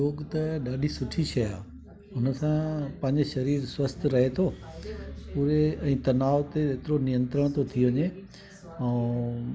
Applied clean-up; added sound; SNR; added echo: none; none; none; none.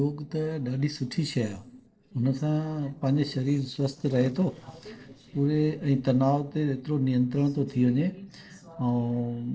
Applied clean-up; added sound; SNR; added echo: neural separator model SepFormer DNS4.